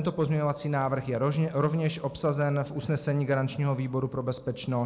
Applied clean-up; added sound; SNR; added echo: none; none; none; none.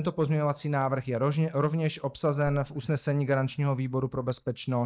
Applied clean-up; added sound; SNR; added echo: neural mask model DeepFilterNet 3.